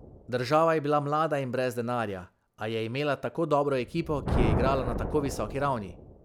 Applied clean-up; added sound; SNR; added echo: none; Thunder; 6 dB; none.